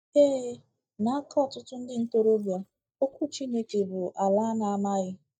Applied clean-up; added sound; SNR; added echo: neural mask model DeepFilterNet 3.